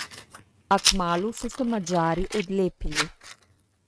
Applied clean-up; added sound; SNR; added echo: neural mask model RNNoise.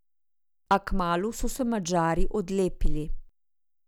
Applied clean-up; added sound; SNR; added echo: none; none; none; none.